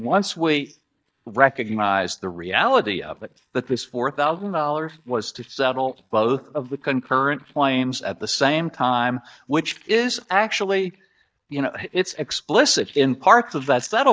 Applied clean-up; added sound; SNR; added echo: neural mask model DeepFilterNet 3.